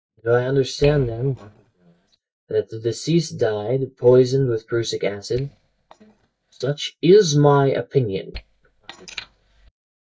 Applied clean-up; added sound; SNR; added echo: neural mask model DeepFilterNet 3.